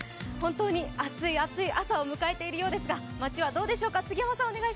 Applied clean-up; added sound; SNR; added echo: none; Acoustic guitar / Strum; 13 dB; none.